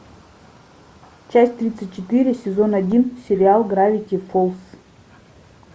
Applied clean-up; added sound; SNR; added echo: none; none; none; none.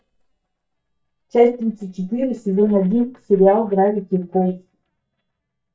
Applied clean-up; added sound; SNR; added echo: neural mask model DeepFilterNet 3.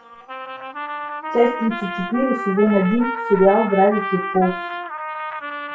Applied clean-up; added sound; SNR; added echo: classical method WPE with log-MMSE.